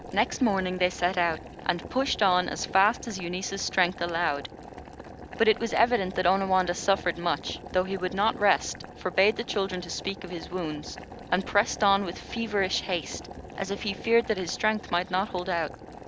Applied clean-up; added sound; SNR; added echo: none; Boiling; 14 dB; none.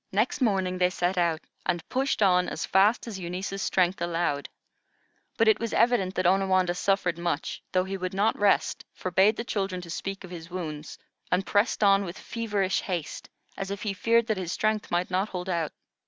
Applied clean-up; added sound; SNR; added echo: none; none; none; none.